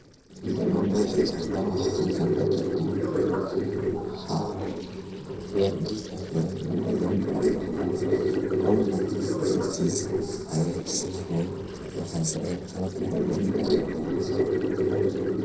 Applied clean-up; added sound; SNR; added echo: neural separator model SepFormer DNS4.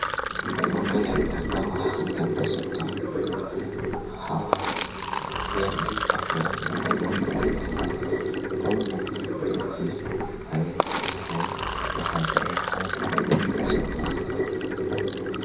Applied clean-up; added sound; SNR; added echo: none; Sink (filling or washing); -4 dB; reverberation time 0.3 s.